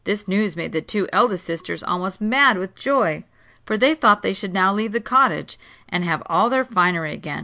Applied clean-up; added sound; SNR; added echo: none; none; none; none.